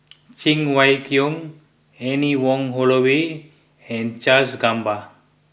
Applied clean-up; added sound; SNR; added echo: none; none; none; none.